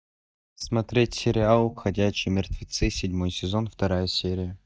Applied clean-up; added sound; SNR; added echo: neural mask model DeepFilterNet 3.